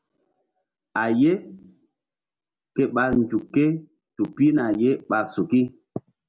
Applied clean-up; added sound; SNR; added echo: none; none; none; none.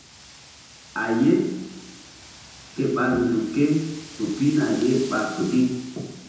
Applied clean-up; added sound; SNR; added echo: none; Wind; 19 dB; reverberation time 0.9 s.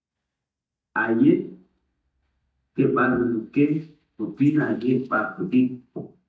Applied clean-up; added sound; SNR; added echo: neural mask model DeepFilterNet 3.